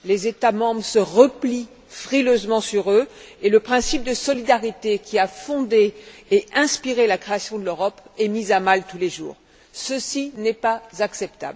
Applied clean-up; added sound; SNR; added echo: none; none; none; none.